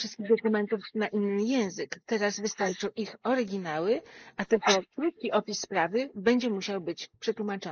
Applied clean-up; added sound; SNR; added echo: neural mask model Resemble Enhance denoiser.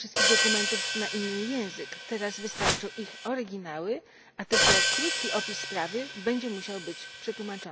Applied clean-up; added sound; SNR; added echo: none; Hi-hat + Whoosh, swoosh, swish; -4 dB; none.